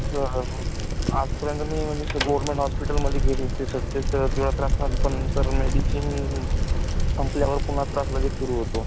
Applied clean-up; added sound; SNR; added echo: none; Bicycle; -5 dB; none.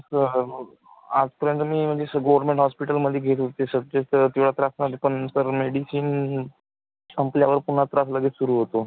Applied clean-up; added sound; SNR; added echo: none; none; none; none.